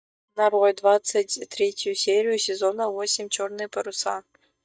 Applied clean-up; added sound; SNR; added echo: neural mask model DeepFilterNet 3.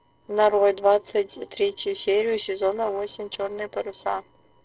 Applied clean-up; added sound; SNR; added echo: neural separator model SepFormer DNS4.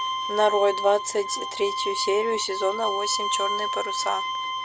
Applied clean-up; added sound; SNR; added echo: none; Bowed string instrument; 3 dB; none.